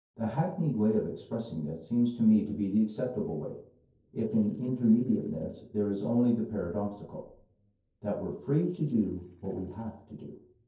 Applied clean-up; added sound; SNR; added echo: neural separator model SepFormer DNS4.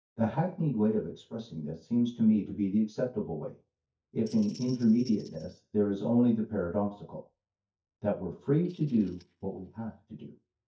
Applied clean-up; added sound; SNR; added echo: neural mask model DeepFilterNet 3.